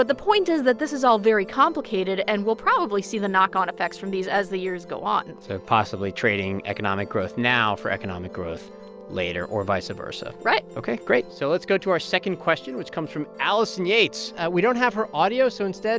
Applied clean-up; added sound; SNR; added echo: none; Musical instrument; 18 dB; none.